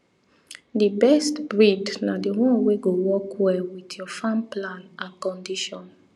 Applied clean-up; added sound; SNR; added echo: none; none; none; none.